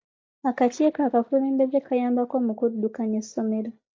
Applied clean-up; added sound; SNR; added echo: neural mask model DeepFilterNet 3.